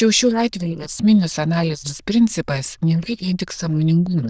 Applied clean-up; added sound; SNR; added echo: neural diffusion model UNIVERSE++.